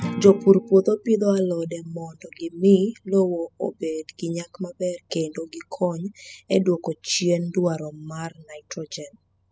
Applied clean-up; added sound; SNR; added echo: classical method spectral subtraction.